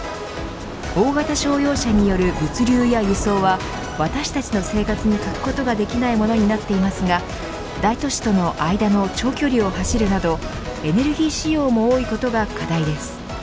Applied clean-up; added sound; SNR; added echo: none; Thunder / Rain; 11 dB; none.